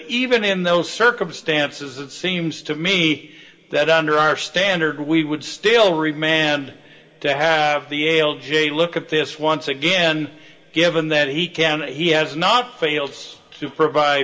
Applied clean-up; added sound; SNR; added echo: none; none; none; reverberation time 2.4 s.